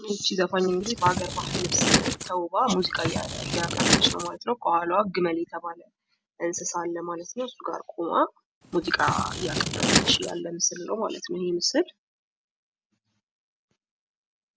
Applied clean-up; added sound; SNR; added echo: none; Scissors; -1 dB; none.